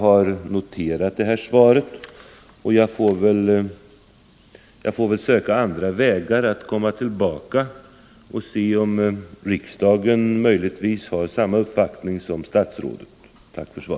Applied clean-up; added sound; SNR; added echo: none; none; none; none.